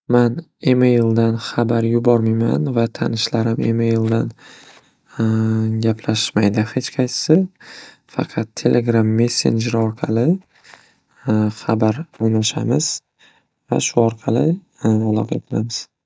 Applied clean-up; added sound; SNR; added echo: none; none; none; none.